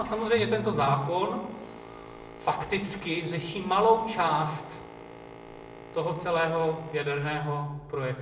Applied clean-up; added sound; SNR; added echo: none; Boat, Water vehicle; 15 dB; reverberation time 0.7 s.